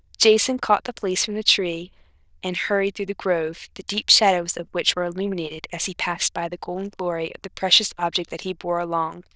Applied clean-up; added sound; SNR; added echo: neural diffusion model UNIVERSE++.